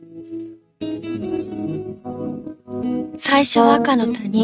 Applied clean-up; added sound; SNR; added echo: neural mask model RNNoise.